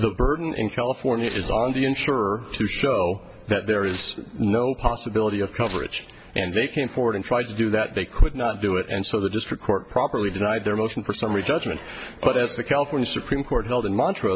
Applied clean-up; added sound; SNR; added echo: none; Tearing; 18 dB; none.